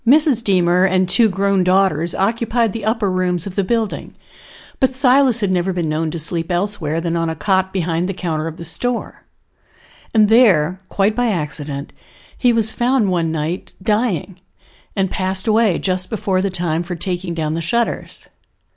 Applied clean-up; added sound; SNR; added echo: none; none; none; none.